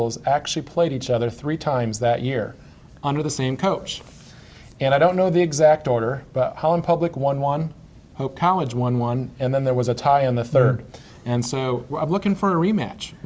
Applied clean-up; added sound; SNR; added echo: none; none; none; none.